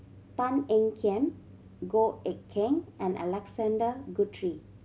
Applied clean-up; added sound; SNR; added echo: none; none; none; none.